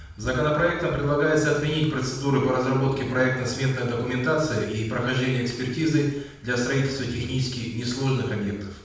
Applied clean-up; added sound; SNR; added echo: none; none; none; reverberation time 0.7 s.